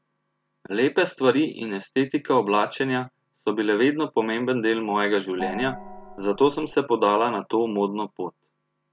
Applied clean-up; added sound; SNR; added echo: none; Gong; 12 dB; none.